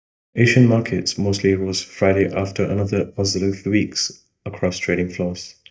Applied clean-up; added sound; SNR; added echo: neural mask model DeepFilterNet 3.